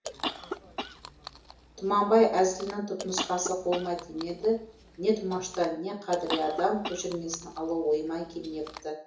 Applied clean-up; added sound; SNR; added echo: none; Chewing, mastication / Cough; 11 dB; reverberation time 0.7 s.